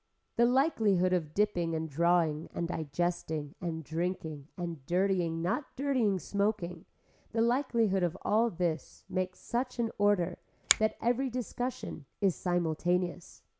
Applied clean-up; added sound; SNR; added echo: none; Finger snapping; 6 dB; none.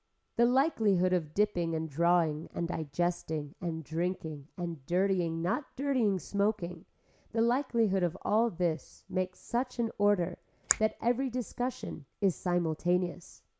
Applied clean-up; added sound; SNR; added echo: neural mask model Resemble Enhance denoiser.